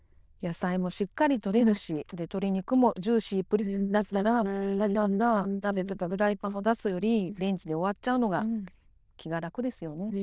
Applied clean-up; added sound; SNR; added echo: neural diffusion model UNIVERSE++.